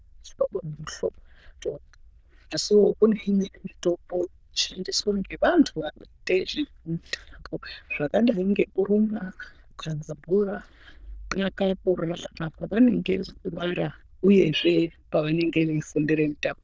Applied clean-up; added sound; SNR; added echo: neural diffusion model UNIVERSE++.